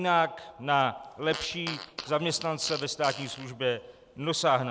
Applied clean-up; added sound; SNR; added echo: none; Fart; 13 dB; none.